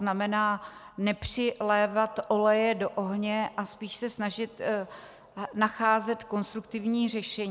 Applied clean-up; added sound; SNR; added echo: none; none; none; none.